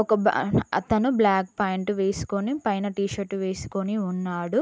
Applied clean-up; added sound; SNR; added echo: none; none; none; none.